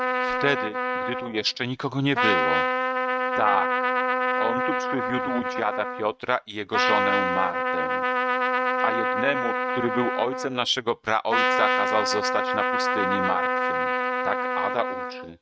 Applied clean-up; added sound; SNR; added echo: neural mask model RNNoise.